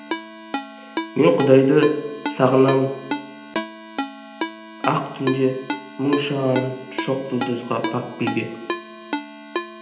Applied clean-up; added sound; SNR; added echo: none; Ringtone; 8 dB; reverberation time 0.8 s.